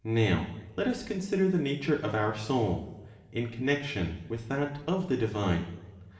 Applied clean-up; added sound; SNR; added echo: none; none; none; reverberation time 1.0 s.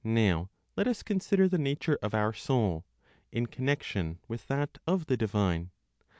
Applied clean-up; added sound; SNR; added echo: none; none; none; none.